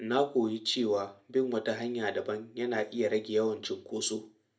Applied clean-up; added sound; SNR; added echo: none; none; none; reverberation time 0.3 s.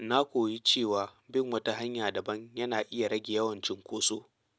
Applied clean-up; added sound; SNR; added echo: none; none; none; none.